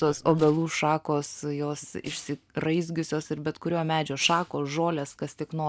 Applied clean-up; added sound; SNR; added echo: neural separator model SepFormer DNS4.